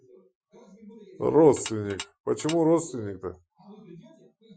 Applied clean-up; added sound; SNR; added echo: classical method Wiener filter.